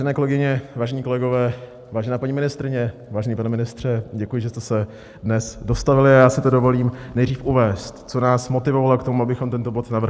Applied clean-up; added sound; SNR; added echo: none; none; none; none.